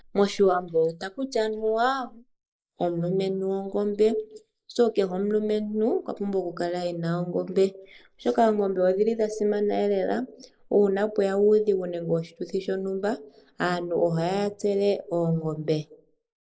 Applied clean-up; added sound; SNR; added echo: neural mask model Resemble Enhance denoiser.